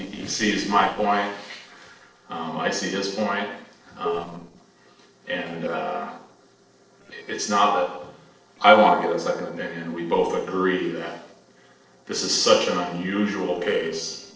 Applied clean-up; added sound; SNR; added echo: neural separator model SepFormer DNS4.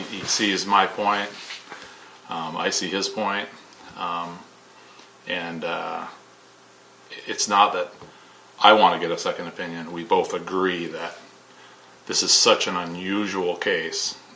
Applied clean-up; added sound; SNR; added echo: none; none; none; none.